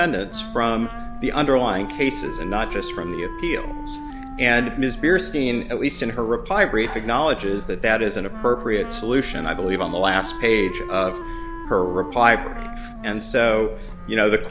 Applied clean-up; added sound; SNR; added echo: none; Wind instrument, woodwind instrument; 13 dB; none.